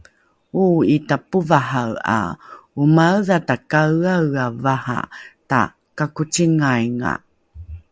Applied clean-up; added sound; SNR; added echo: none; none; none; none.